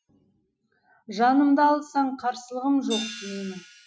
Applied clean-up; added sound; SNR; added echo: classical method Wiener filter.